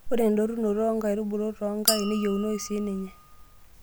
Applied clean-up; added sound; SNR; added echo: none; Chink, clink; 6 dB; none.